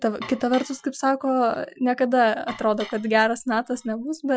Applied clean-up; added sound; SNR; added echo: classical method Wiener filter.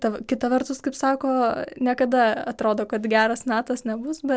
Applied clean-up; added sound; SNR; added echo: none; none; none; none.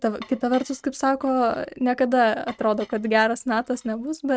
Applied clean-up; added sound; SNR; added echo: neural mask model RNNoise.